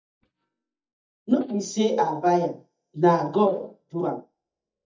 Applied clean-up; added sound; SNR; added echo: neural mask model DeepFilterNet 3.